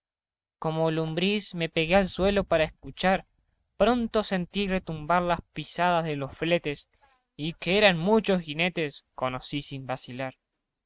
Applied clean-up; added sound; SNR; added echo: neural mask model RNNoise.